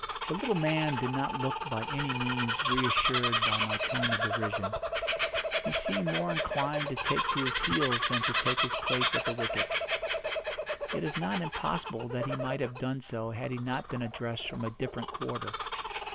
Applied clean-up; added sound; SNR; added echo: none; Bird vocalization, bird call, bird song; -2 dB; none.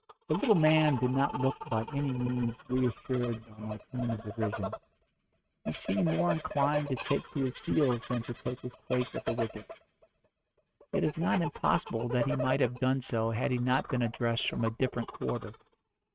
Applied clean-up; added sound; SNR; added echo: neural mask model RNNoise.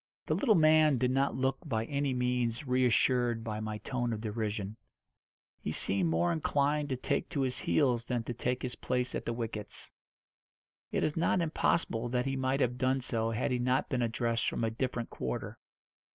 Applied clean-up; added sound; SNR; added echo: none; none; none; none.